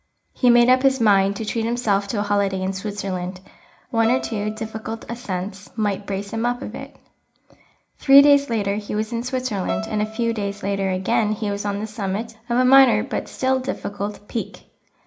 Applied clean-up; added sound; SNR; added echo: none; Bowed string instrument; 16 dB; reverberation time 0.4 s.